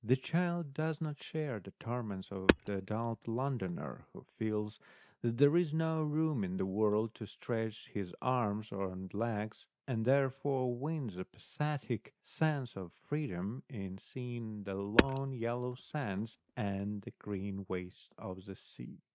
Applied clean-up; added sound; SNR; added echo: neural mask model RNNoise.